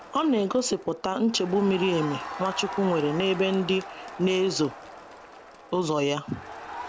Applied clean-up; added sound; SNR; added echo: none; Crowd; 13 dB; none.